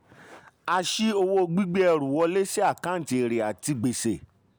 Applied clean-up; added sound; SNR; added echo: none; none; none; none.